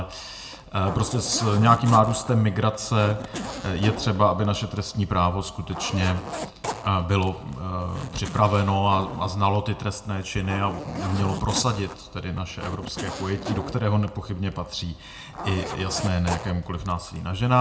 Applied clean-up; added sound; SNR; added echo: none; Zipper (clothing); 12 dB; reverberation time 0.3 s.